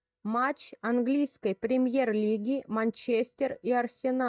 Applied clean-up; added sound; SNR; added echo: neural mask model DeepFilterNet 3.